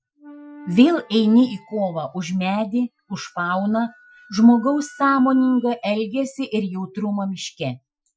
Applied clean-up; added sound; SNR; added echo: classical method Wiener filter.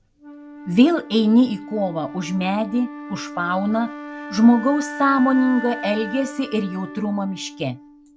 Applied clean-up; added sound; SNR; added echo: none; Wind instrument, woodwind instrument; 13 dB; none.